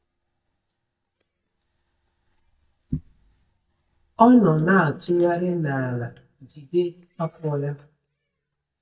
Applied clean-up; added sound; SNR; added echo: neural mask model DeepFilterNet 3.